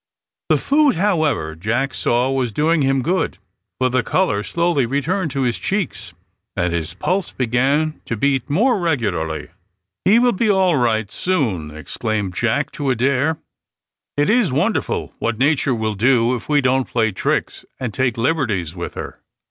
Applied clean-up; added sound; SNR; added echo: none; none; none; none.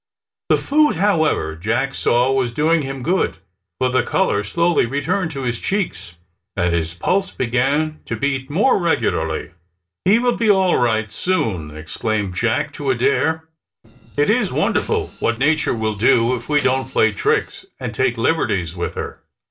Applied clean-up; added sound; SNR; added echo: neural separator model SepFormer DNS4.